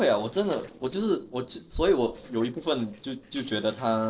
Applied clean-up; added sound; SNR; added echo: neural separator model SepFormer DNS4.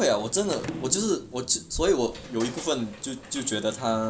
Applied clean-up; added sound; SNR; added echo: none; Sliding door / Slam; 14 dB; none.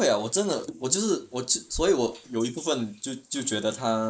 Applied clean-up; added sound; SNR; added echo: neural mask model Resemble Enhance denoiser.